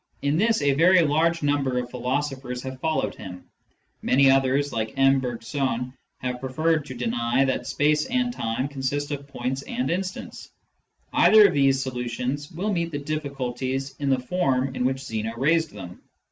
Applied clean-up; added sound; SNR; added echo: none; none; none; none.